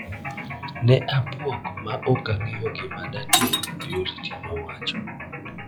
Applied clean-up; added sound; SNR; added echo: classical method log-MMSE.